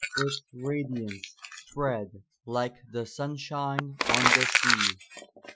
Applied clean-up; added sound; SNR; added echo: classical method Wiener filter.